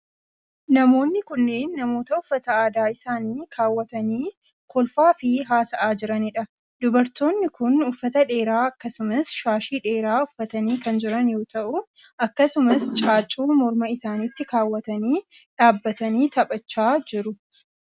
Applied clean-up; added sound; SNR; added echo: none; none; none; none.